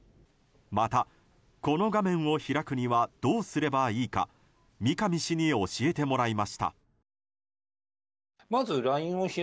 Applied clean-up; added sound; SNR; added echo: none; none; none; none.